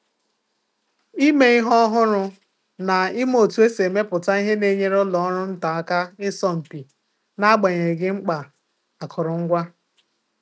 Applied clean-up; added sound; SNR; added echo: none; none; none; none.